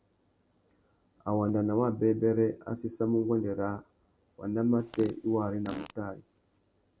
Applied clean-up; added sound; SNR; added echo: none; Fart; 17 dB; none.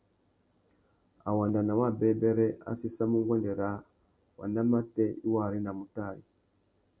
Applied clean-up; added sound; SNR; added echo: none; none; none; none.